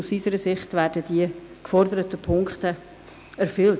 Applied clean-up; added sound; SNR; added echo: none; none; none; none.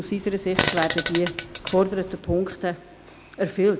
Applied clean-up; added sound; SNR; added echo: none; Fart; 1 dB; none.